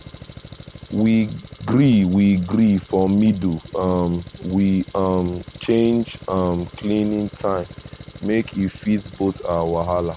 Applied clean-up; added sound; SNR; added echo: none; Engine; 18 dB; none.